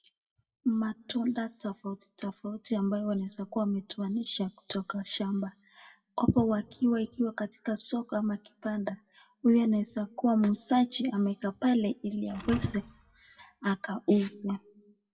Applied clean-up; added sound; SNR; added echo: classical method WPE with log-MMSE.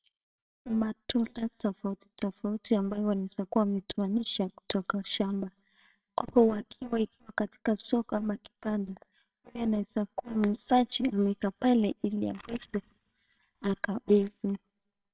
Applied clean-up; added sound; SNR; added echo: neural separator model SepFormer WHAMR!.